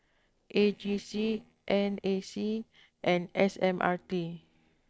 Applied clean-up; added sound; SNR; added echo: neural separator model SepFormer DNS4.